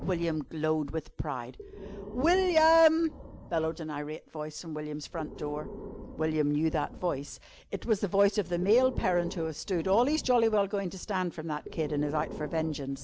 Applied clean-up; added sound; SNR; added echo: none; Breathing; 15 dB; none.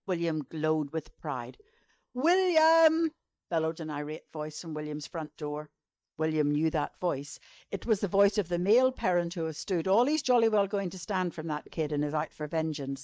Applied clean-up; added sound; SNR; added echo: neural mask model DeepFilterNet 3.